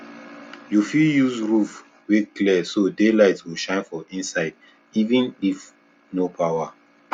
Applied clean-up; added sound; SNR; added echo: none; none; none; none.